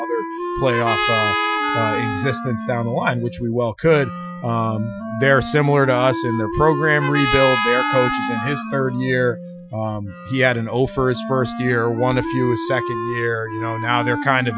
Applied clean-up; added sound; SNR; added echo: classical method Wiener filter.